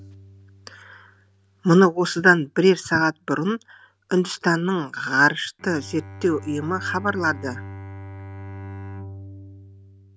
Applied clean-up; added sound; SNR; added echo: none; Bowed string instrument; 17 dB; none.